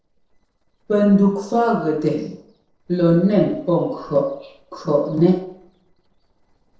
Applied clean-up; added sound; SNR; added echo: neural separator model SepFormer DNS4.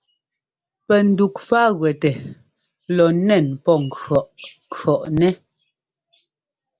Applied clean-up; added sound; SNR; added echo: none; none; none; none.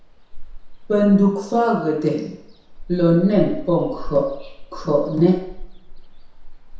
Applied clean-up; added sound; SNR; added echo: none; Ocean; 12 dB; reverberation time 0.7 s.